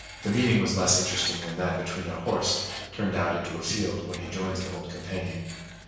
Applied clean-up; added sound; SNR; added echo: none; Screech; 13 dB; reverberation time 1.0 s.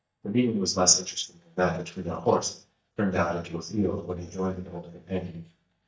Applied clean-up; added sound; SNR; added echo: neural mask model DeepFilterNet 3.